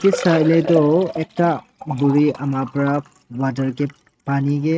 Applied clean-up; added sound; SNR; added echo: neural mask model RNNoise.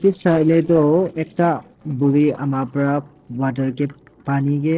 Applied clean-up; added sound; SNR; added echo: neural separator model SepFormer DNS4.